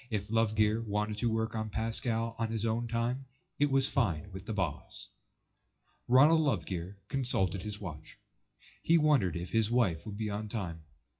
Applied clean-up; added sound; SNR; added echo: classical method WPE with log-MMSE.